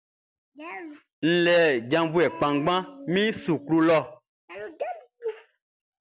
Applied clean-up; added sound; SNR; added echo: none; none; none; none.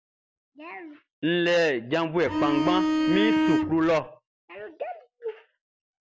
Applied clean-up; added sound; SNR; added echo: none; Bowed string instrument; -3 dB; none.